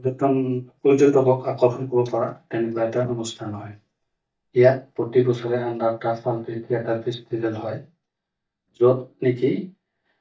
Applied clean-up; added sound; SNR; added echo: neural mask model DeepFilterNet 3.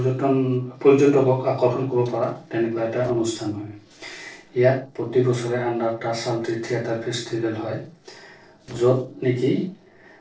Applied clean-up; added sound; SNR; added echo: neural separator model SepFormer DNS4.